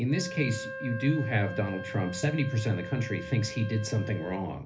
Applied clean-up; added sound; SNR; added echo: none; Wind instrument, woodwind instrument; 11 dB; reverberation time 0.3 s.